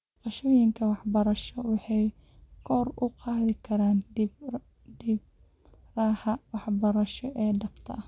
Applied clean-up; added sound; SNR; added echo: none; none; none; none.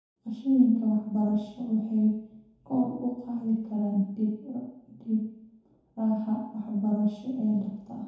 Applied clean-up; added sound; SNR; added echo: none; none; none; reverberation time 0.8 s.